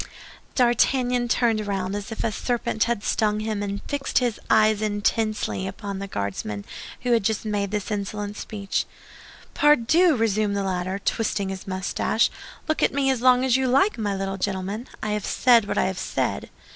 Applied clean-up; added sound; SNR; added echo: none; none; none; none.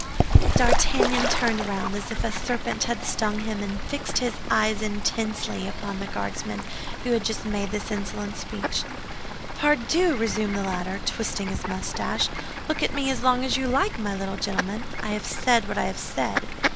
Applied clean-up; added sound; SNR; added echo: none; Bird / Fowl; 0 dB; none.